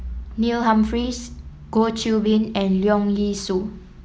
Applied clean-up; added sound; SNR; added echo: none; none; none; none.